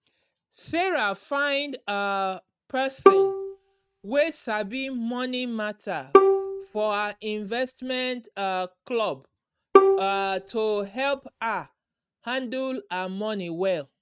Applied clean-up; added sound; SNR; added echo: neural mask model RNNoise.